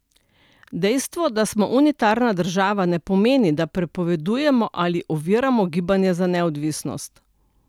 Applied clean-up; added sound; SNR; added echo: none; none; none; none.